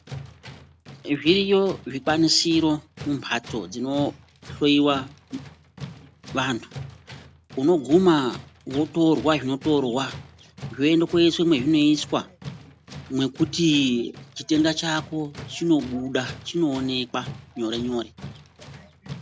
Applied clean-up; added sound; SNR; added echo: none; Tools; 17 dB; none.